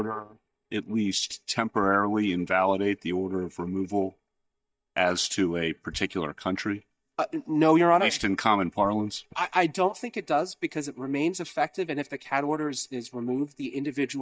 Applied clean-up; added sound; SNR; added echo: neural mask model DeepFilterNet 3.